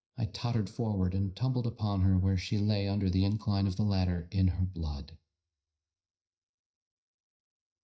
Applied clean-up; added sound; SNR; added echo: neural mask model DeepFilterNet 3.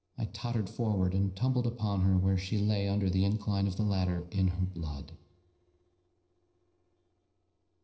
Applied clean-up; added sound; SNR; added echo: neural separator model SepFormer DNS4.